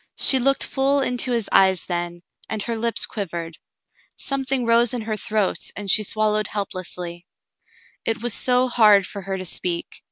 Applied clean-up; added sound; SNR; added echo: none; none; none; none.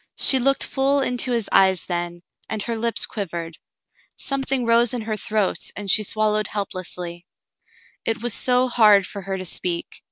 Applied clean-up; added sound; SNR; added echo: neural separator model SepFormer DNS4.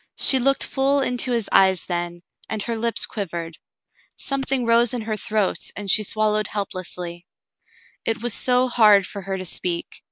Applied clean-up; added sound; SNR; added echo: neural mask model Resemble Enhance denoiser.